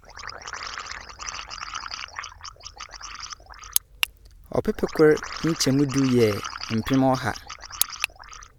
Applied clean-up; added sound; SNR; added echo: none; Liquid; 11 dB; none.